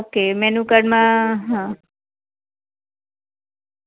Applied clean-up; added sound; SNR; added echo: none; none; none; none.